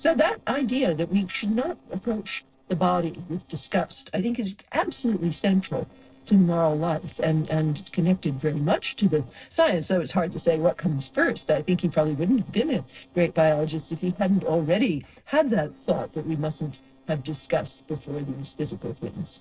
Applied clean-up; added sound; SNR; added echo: neural separator model SepFormer DNS4.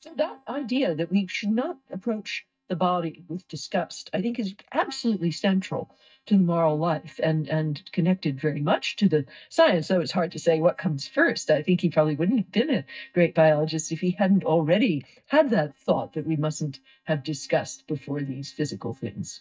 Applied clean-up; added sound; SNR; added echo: neural mask model DeepFilterNet 3.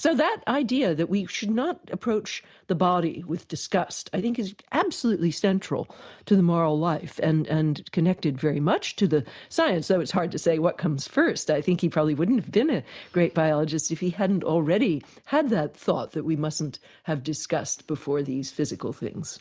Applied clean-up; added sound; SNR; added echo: none; none; none; none.